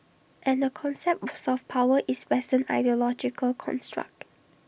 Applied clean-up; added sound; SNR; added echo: none; none; none; none.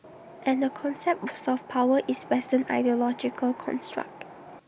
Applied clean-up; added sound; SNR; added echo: none; Wind; 17 dB; none.